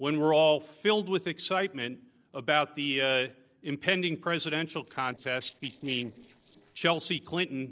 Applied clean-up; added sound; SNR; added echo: neural separator model SepFormer DNS4.